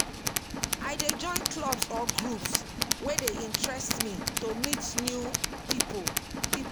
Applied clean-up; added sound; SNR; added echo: none; Tools; -4 dB; none.